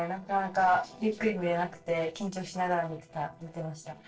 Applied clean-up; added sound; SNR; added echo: neural separator model SepFormer DNS4.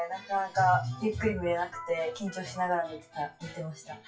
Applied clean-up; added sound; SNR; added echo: classical method WPE with log-MMSE.